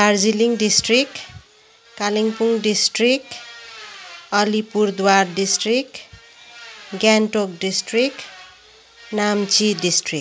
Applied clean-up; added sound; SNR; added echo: none; none; none; none.